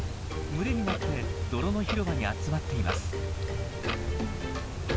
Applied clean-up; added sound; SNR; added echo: none; Clock; 2 dB; none.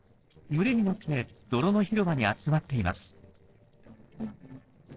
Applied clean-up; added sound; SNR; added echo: neural separator model SepFormer DNS4.